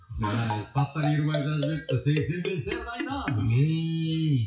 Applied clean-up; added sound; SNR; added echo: classical method WPE with log-MMSE.